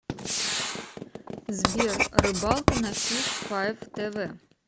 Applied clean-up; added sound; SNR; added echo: none; Gunshot, gunfire + Writing; -4 dB; none.